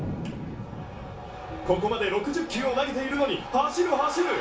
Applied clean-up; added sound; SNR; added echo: none; Thunder; 12 dB; reverberation time 0.3 s.